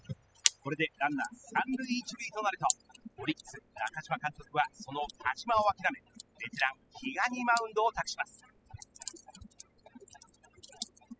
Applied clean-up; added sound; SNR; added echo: classical method spectral subtraction.